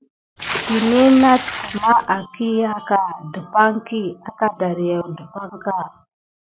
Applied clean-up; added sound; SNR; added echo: none; Water / Splash, splatter; 7 dB; none.